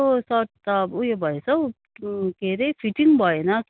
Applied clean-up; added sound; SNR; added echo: none; none; none; none.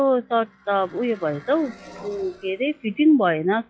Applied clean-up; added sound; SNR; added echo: classical method log-MMSE.